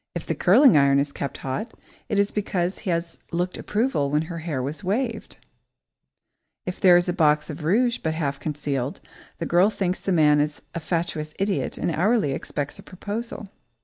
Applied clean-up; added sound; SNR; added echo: none; none; none; none.